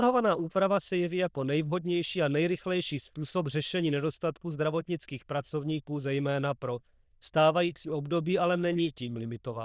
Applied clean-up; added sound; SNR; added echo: neural diffusion model UNIVERSE++.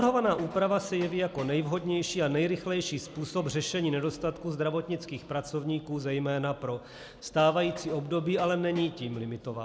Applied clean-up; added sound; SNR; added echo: none; Train; 20 dB; none.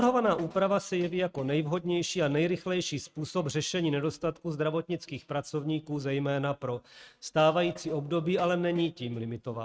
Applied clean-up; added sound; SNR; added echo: neural mask model RNNoise.